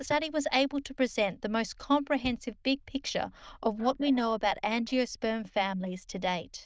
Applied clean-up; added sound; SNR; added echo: neural diffusion model UNIVERSE++.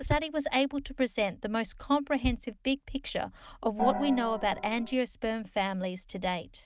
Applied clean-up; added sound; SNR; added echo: none; Gong; 4 dB; none.